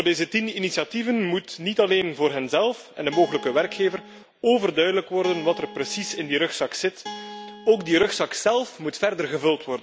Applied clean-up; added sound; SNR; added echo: none; Guitar; 15 dB; none.